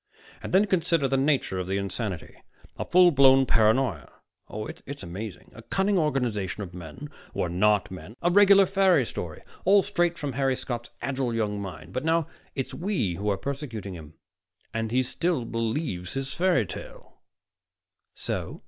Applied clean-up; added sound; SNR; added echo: none; none; none; none.